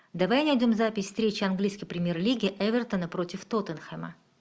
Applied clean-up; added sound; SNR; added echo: none; none; none; none.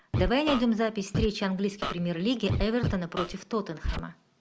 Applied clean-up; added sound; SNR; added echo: none; Scratching (performance technique); 5 dB; none.